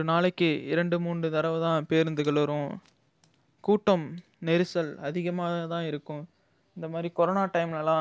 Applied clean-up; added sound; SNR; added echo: none; none; none; none.